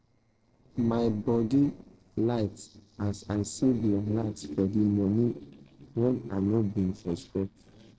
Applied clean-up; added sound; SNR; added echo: neural separator model SepFormer DNS4.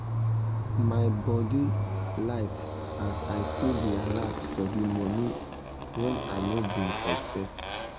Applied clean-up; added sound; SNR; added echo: none; Motorcycle; -1 dB; none.